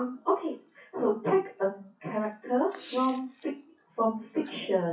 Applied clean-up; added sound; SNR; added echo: classical method WPE with log-MMSE.